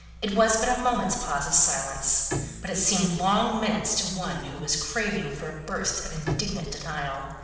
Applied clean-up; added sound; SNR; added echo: none; Bowed string instrument; 15 dB; reverberation time 1.2 s.